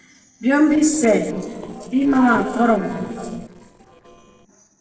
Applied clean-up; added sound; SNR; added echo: neural separator model SepFormer DNS4.